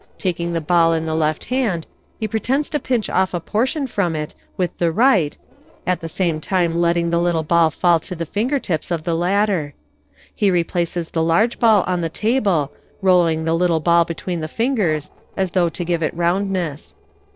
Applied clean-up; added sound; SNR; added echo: neural separator model SepFormer DNS4.